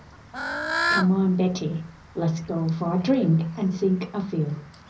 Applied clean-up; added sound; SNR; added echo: none; Bird / Fowl; 8 dB; reverberation time 0.4 s.